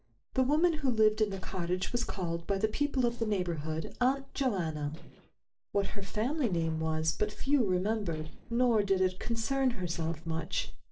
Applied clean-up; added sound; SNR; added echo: neural separator model SepFormer DNS4.